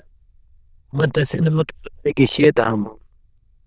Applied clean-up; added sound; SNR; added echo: neural diffusion model UNIVERSE++.